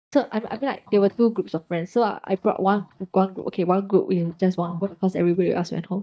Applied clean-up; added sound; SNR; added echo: neural mask model DeepFilterNet 3.